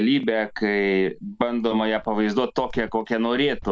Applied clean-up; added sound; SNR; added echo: neural mask model DeepFilterNet 3.